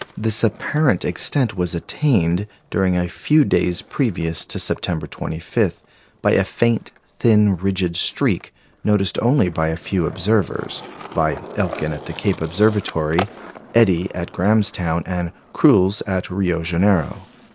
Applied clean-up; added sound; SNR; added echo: none; Skateboard; 19 dB; none.